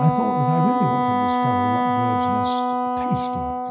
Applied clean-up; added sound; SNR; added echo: none; Wind instrument, woodwind instrument; -5 dB; reverberation time 0.5 s.